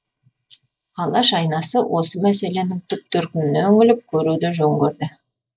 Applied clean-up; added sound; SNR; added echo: neural mask model Resemble Enhance denoiser.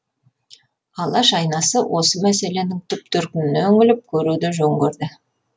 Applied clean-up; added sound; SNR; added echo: none; none; none; none.